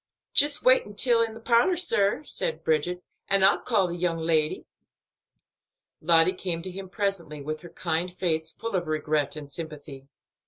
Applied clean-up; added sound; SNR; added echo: none; none; none; none.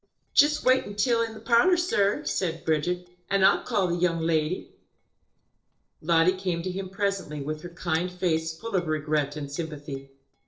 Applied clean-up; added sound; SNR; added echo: neural separator model SepFormer DNS4.